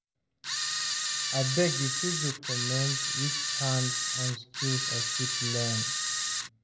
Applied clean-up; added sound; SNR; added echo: none; Camera; -3 dB; reverberation time 0.6 s.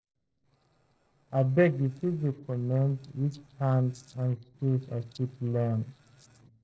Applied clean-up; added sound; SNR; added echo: neural separator model SepFormer DNS4.